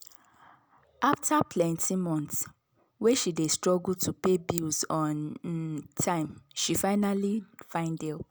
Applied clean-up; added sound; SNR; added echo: none; none; none; none.